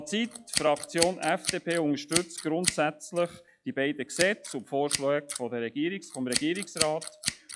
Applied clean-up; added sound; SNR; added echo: classical method log-MMSE.